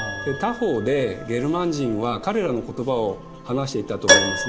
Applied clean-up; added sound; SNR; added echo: none; Keyboard (musical); 2 dB; none.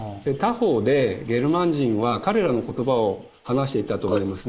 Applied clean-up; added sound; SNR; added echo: neural mask model Resemble Enhance denoiser.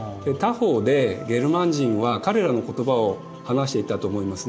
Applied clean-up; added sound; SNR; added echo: none; none; none; none.